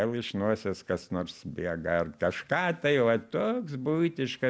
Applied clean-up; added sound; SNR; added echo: none; none; none; none.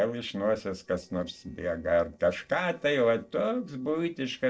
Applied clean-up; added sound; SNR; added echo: neural separator model SepFormer DNS4.